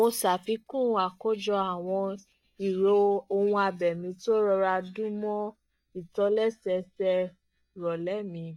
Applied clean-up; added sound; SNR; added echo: neural mask model DeepFilterNet 3.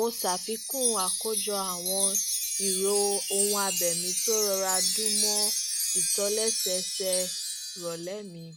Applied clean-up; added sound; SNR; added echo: none; Wind chime; -3 dB; none.